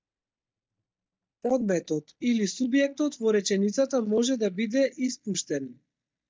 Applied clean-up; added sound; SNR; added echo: neural mask model DeepFilterNet 3.